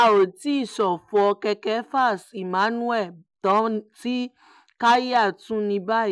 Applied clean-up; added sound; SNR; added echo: none; none; none; none.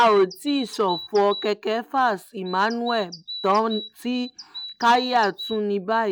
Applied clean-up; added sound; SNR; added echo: none; Bird vocalization, bird call, bird song; 15 dB; none.